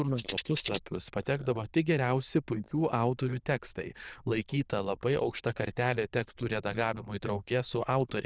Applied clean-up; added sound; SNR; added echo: neural diffusion model UNIVERSE++.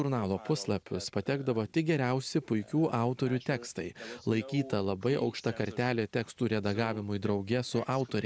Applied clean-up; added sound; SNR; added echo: none; none; none; none.